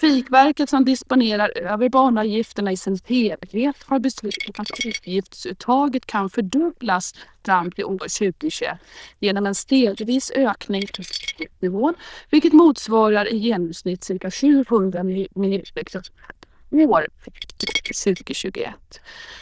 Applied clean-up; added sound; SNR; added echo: neural diffusion model UNIVERSE++.